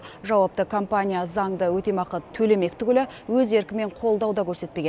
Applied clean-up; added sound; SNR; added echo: none; none; none; none.